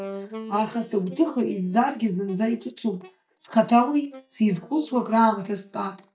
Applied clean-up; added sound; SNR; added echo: neural mask model DeepFilterNet 3.